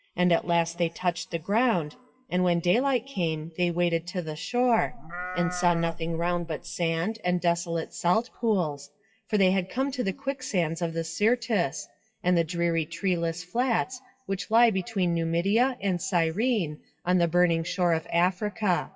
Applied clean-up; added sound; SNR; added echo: classical method WPE with log-MMSE.